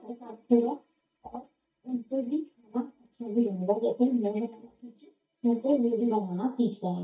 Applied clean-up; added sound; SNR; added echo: neural mask model DeepFilterNet 3.